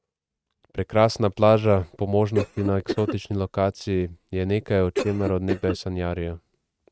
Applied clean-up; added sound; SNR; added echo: neural mask model RNNoise.